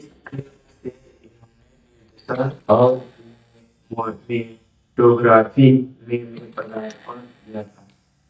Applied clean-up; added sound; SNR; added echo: neural mask model DeepFilterNet 3.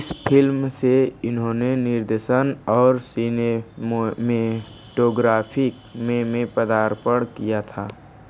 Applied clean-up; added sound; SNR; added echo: none; none; none; none.